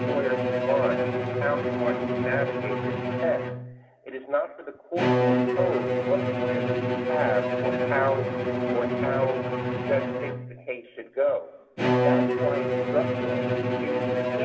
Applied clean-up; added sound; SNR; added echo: none; Bowed string instrument; -4 dB; reverberation time 2.1 s.